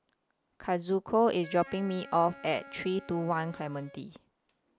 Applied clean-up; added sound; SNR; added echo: none; Wind instrument, woodwind instrument; 19 dB; none.